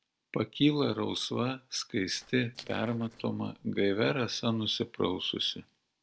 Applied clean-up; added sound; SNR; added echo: neural separator model SepFormer DNS4.